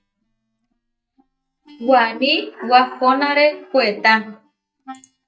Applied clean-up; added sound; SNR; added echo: neural mask model DeepFilterNet 3.